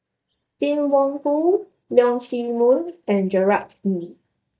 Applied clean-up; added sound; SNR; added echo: neural mask model DeepFilterNet 3.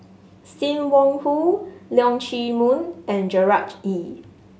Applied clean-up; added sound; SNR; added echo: none; none; none; none.